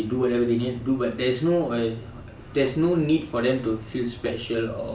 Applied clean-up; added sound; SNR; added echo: none; none; none; none.